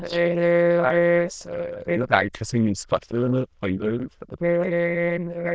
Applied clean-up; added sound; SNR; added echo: neural diffusion model UNIVERSE++.